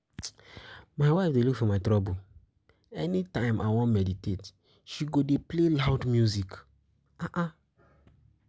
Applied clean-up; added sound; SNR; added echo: none; none; none; none.